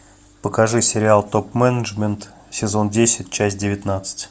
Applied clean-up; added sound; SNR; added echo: none; none; none; none.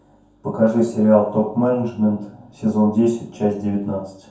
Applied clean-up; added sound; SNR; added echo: none; none; none; reverberation time 0.6 s.